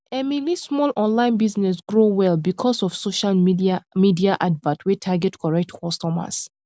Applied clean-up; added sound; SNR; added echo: none; none; none; none.